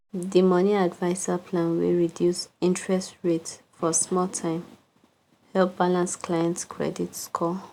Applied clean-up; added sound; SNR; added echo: none; none; none; none.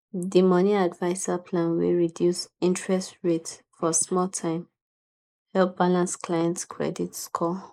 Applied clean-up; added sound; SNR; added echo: neural mask model Resemble Enhance denoiser.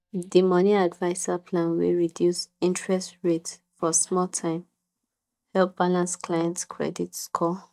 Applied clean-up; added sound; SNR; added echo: neural mask model DeepFilterNet 3.